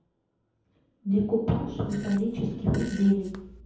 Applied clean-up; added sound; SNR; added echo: none; Fart; 16 dB; reverberation time 0.9 s.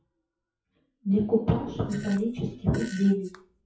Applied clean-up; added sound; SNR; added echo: classical method WPE with log-MMSE.